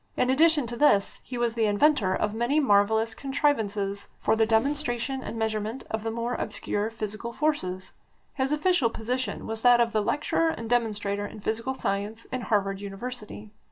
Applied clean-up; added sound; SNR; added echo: none; Zipper (clothing); 17 dB; reverberation time 0.2 s.